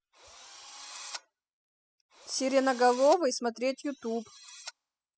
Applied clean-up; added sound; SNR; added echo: classical method spectral subtraction.